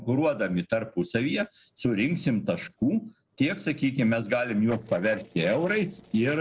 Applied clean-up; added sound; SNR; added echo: neural separator model SepFormer DNS4.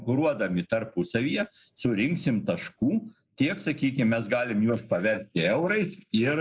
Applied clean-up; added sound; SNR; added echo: neural mask model Resemble Enhance denoiser.